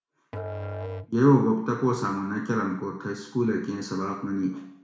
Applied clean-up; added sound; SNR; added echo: none; Musical instrument; 12 dB; reverberation time 0.6 s.